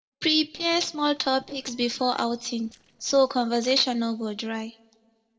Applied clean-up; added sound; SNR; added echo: neural separator model SepFormer DNS4.